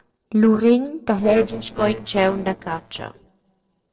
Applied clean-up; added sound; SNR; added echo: neural separator model SepFormer DNS4.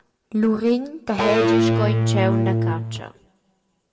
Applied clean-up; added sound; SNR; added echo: none; Electric guitar / Bass guitar; -5 dB; reverberation time 0.8 s.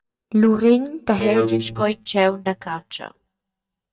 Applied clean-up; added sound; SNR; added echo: neural mask model DeepFilterNet 3.